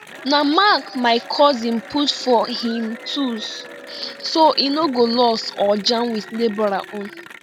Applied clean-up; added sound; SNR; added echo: none; Applause / Cheering; 18 dB; none.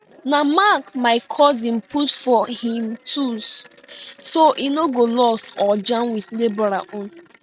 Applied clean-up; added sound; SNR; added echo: neural mask model RNNoise.